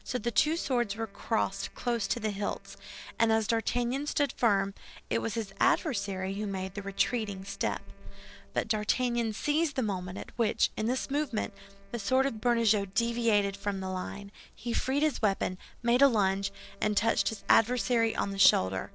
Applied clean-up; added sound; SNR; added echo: neural separator model SepFormer DNS4.